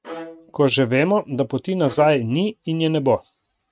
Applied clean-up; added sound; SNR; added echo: neural mask model RNNoise.